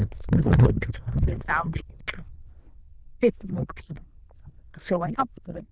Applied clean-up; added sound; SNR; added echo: neural diffusion model UNIVERSE++.